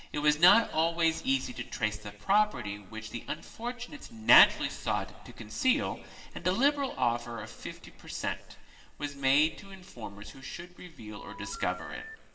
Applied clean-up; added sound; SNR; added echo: none; Telephone; 13 dB; reverberation time 2.4 s.